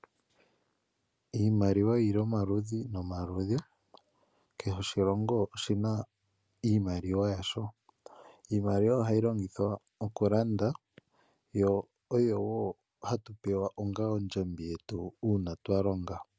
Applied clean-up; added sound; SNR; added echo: none; none; none; none.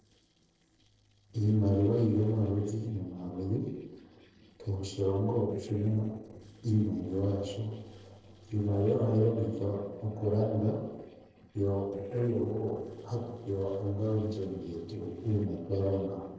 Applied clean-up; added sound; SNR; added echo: neural separator model SepFormer DNS4.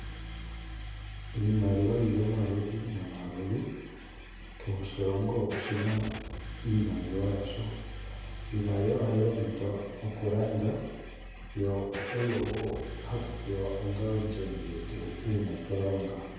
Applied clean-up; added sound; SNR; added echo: none; Engine starting / Car; 9 dB; reverberation time 1.1 s.